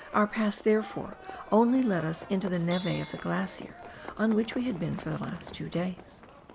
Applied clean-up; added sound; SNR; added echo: none; Livestock, farm animals, working animals; 15 dB; none.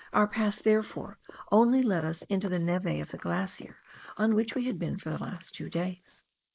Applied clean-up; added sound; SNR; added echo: neural mask model Resemble Enhance denoiser.